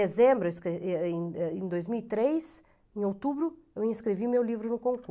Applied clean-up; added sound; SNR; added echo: none; none; none; none.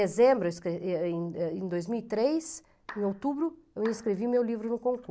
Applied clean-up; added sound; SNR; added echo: none; Clapping; 20 dB; none.